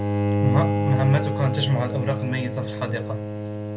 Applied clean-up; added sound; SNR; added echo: none; Bowed string instrument; 0 dB; reverberation time 1.3 s.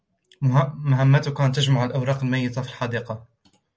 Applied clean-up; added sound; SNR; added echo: none; none; none; none.